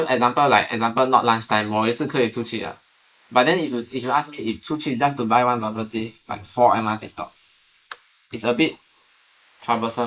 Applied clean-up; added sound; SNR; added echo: neural mask model Resemble Enhance denoiser.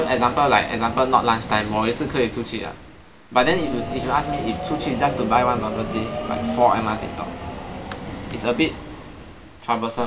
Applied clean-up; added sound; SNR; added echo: none; Subway, metro, underground; 8 dB; none.